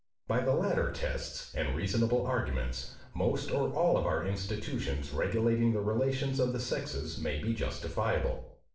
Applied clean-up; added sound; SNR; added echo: neural separator model SepFormer DNS4.